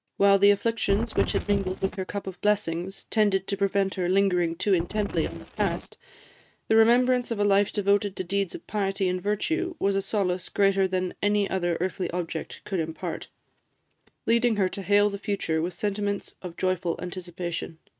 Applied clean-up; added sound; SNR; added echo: neural mask model RNNoise.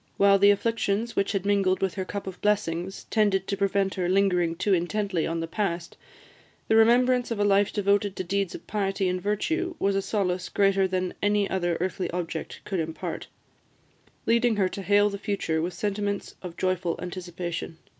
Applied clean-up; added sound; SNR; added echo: none; none; none; none.